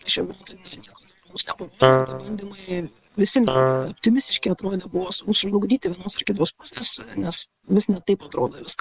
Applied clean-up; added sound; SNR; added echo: neural separator model SepFormer WHAM!.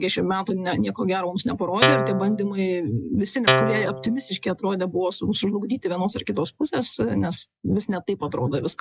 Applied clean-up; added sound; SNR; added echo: classical method log-MMSE.